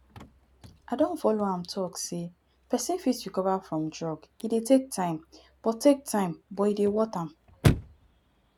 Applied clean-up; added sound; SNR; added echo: none; Chirp, tweet / Slam / Car; 8 dB; none.